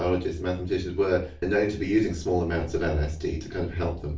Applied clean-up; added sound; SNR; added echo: none; none; none; reverberation time 0.3 s.